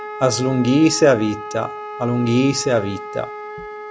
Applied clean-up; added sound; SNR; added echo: none; Wind instrument, woodwind instrument; 12 dB; none.